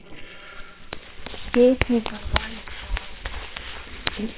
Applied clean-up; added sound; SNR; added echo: neural separator model SepFormer WHAMR!.